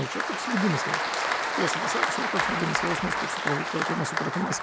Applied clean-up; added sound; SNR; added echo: none; Applause; -3 dB; none.